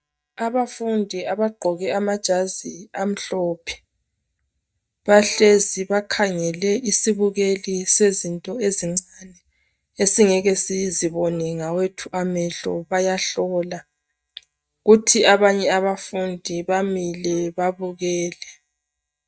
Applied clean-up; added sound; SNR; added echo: neural mask model DeepFilterNet 3.